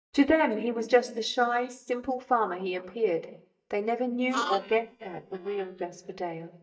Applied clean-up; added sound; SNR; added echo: neural mask model DeepFilterNet 3.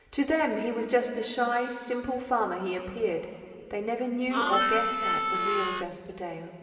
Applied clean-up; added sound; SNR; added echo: none; Harmonica; -2 dB; reverberation time 2.7 s.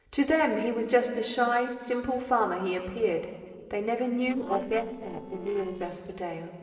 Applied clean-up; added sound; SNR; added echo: neural separator model SepFormer DNS4.